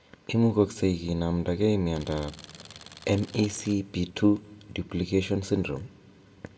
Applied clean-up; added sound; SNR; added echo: none; Tools; 20 dB; reverberation time 0.4 s.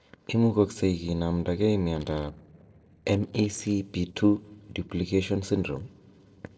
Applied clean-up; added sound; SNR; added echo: neural separator model SepFormer DNS4.